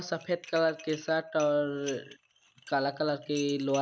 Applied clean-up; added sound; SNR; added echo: none; Dishes, pots, and pans; 19 dB; none.